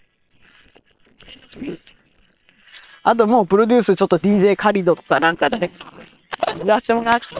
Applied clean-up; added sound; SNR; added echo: neural separator model SepFormer WHAM!.